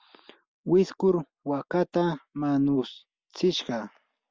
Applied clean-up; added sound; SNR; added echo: none; none; none; none.